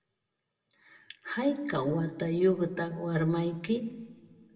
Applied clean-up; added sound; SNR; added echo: none; none; none; reverberation time 1.1 s.